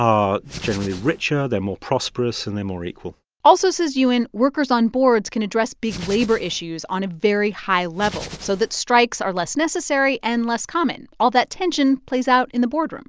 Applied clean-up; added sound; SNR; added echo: none; Hands; 14 dB; none.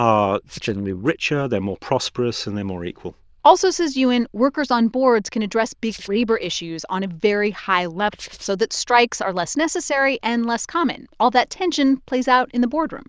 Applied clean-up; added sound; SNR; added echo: neural diffusion model UNIVERSE++.